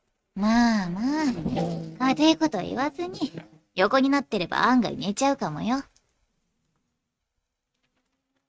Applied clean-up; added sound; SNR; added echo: neural mask model RNNoise.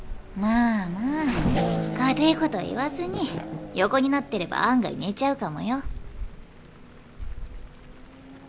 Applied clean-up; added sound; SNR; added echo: none; Race car, auto racing / Accelerating, revving, vroom; 6 dB; none.